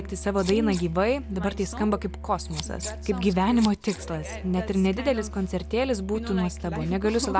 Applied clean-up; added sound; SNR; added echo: none; Scissors + Musical instrument; 11 dB; none.